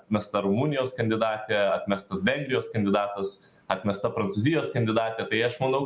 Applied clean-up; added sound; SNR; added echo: none; none; none; none.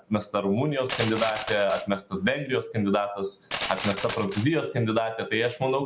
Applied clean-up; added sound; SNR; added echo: none; Glass; 10 dB; none.